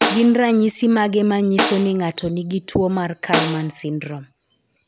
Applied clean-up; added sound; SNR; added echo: none; Snare drum; 7 dB; none.